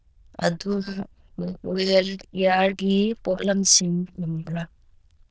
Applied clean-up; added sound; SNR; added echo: neural diffusion model UNIVERSE++.